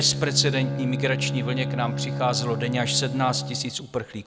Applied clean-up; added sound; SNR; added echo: none; Bowed string instrument; 3 dB; none.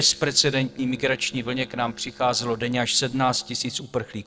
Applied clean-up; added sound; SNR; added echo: neural separator model SepFormer DNS4.